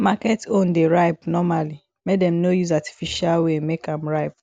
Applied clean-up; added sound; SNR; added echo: none; none; none; none.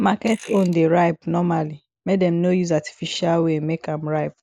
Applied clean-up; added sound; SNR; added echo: neural mask model Resemble Enhance denoiser.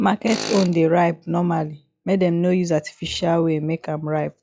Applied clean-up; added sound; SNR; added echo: classical method log-MMSE.